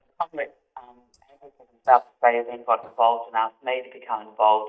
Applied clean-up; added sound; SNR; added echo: neural mask model DeepFilterNet 3.